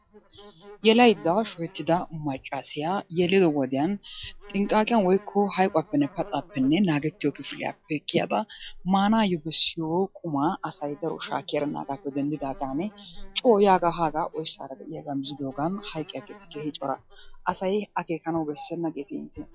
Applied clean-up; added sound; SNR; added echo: classical method log-MMSE.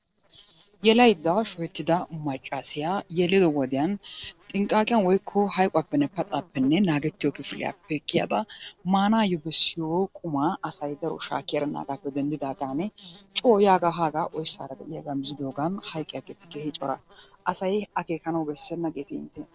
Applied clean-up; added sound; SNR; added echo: neural separator model SepFormer DNS4.